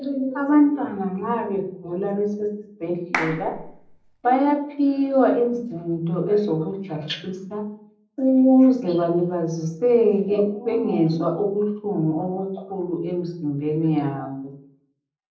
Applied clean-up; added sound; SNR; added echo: none; Clapping; 9 dB; reverberation time 0.6 s.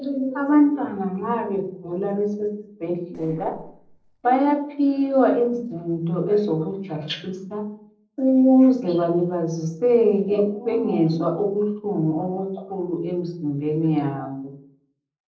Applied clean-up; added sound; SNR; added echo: neural separator model SepFormer DNS4.